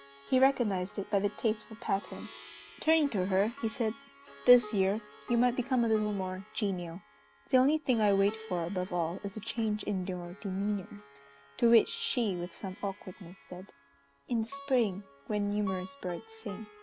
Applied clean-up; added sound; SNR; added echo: none; Plucked string instrument; 19 dB; none.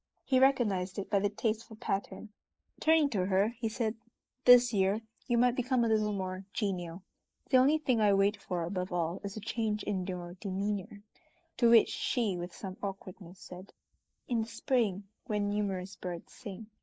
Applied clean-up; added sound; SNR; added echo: neural mask model Resemble Enhance denoiser.